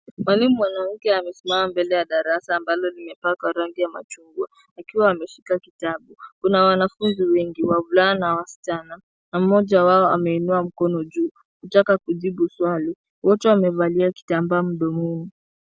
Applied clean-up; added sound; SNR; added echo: none; none; none; none.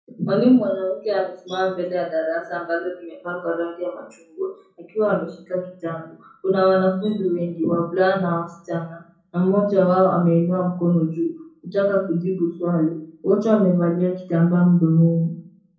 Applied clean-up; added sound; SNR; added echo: none; none; none; reverberation time 0.5 s.